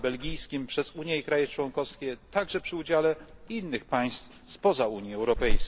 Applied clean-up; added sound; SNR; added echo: none; Alarm / Insect; 3 dB; none.